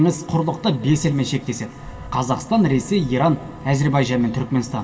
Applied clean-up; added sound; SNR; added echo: none; none; none; reverberation time 2.7 s.